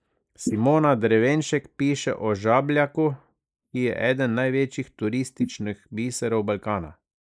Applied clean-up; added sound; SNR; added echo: neural mask model Resemble Enhance denoiser.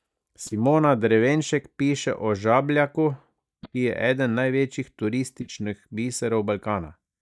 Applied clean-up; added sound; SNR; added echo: neural mask model DeepFilterNet 3.